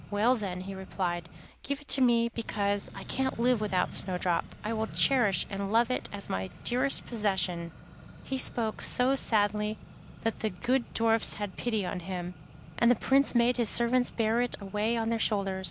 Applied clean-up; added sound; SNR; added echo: none; Accelerating, revving, vroom; 17 dB; none.